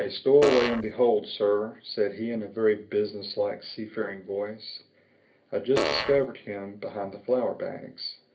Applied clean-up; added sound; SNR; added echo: none; Fart; 1 dB; reverberation time 0.3 s.